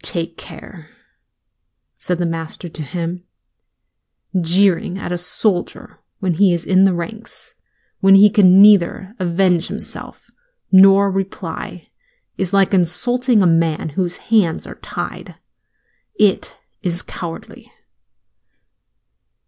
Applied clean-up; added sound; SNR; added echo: none; none; none; none.